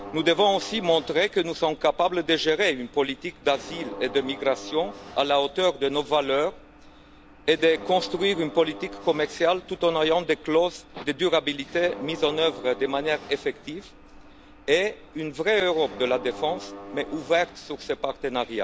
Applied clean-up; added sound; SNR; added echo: none; Mechanisms; 17 dB; none.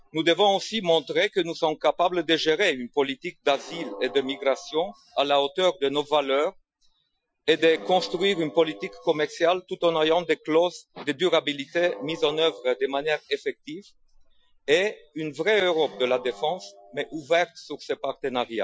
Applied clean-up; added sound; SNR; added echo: classical method Wiener filter.